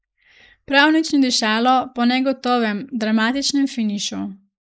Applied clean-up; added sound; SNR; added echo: neural mask model Resemble Enhance denoiser.